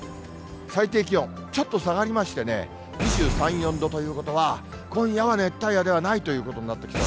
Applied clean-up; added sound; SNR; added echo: none; Boom; 9 dB; none.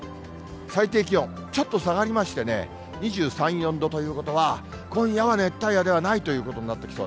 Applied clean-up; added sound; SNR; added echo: none; none; none; none.